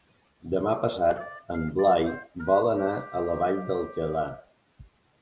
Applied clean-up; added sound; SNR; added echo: none; Harmonica; 18 dB; none.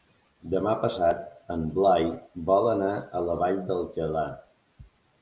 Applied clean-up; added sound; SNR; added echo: none; none; none; none.